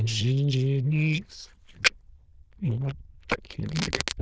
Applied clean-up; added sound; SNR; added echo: neural diffusion model UNIVERSE++.